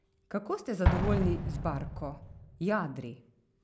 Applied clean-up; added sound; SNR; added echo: none; Explosion; 0 dB; none.